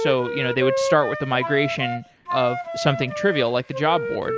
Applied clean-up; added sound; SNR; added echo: none; Wind instrument, woodwind instrument; 5 dB; none.